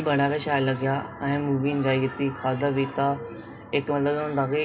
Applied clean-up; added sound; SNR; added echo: none; none; none; reverberation time 0.2 s.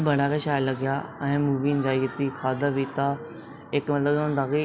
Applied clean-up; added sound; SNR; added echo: none; none; none; none.